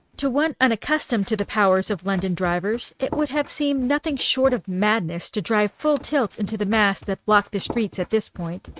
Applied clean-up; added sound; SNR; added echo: neural mask model RNNoise.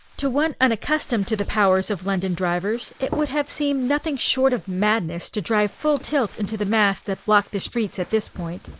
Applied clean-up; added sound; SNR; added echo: neural mask model Resemble Enhance denoiser.